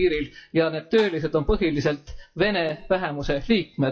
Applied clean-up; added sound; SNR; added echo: classical method WPE with log-MMSE.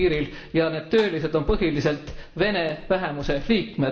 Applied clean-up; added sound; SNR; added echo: none; Tap; 16 dB; reverberation time 0.8 s.